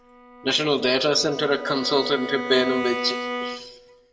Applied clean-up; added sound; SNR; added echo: none; Bowed string instrument; 9 dB; reverberation time 1.1 s.